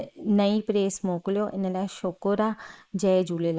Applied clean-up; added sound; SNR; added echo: neural mask model Resemble Enhance denoiser.